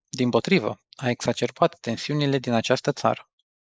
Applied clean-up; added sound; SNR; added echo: neural mask model Resemble Enhance denoiser.